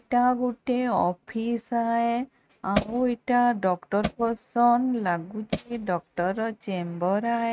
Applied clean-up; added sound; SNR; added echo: neural mask model RNNoise.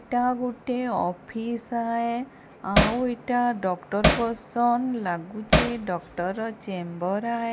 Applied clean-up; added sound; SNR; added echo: none; Hammer; -4 dB; none.